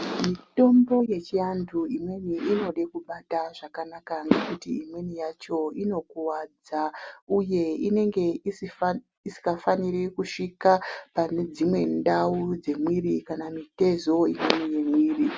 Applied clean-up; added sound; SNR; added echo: none; none; none; none.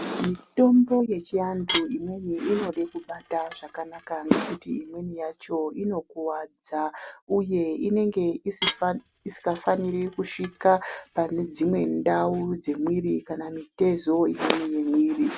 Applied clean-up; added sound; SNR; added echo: none; Dishes, pots, and pans / Glass; 11 dB; none.